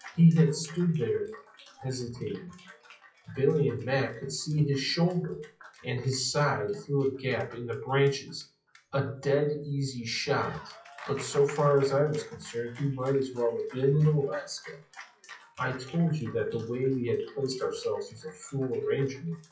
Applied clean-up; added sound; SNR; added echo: classical method WPE with log-MMSE.